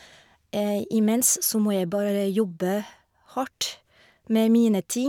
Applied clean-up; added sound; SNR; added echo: none; none; none; none.